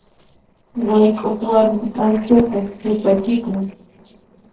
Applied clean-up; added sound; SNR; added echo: neural separator model SepFormer DNS4.